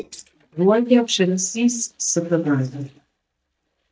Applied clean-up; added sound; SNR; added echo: neural mask model DeepFilterNet 3.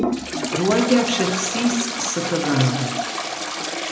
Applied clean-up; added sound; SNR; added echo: none; Toilet flush; 3 dB; reverberation time 0.8 s.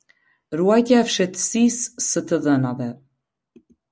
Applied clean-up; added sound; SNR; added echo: none; none; none; none.